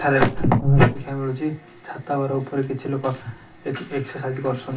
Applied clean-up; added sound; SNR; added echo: none; none; none; reverberation time 0.2 s.